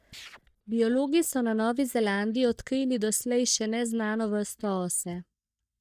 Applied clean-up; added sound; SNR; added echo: neural mask model DeepFilterNet 3.